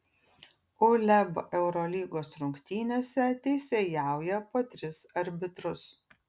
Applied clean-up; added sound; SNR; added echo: none; none; none; none.